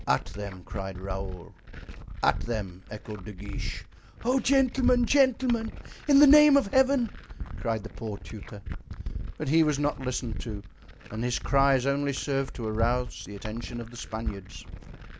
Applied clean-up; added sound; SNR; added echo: none; Glass; 8 dB; none.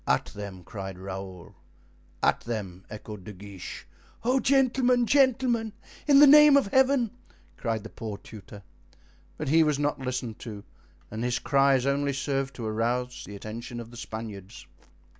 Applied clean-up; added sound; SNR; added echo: none; none; none; none.